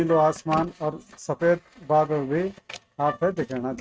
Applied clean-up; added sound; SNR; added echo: neural mask model RNNoise.